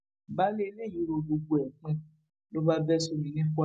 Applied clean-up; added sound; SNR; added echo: none; none; none; none.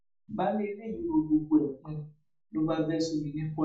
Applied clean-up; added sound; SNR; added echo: none; none; none; reverberation time 0.3 s.